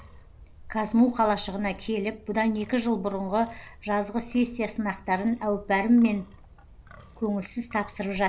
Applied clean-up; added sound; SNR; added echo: none; Wind; 19 dB; none.